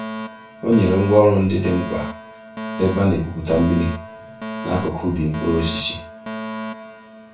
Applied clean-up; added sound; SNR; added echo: none; Alarm; 10 dB; reverberation time 0.3 s.